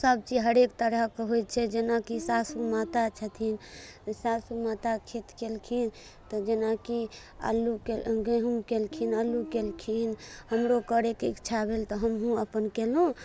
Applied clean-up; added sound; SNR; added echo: none; Guitar; 12 dB; none.